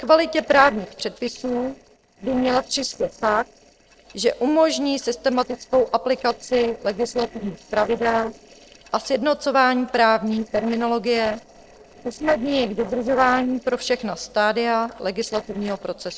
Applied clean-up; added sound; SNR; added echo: neural separator model SepFormer DNS4.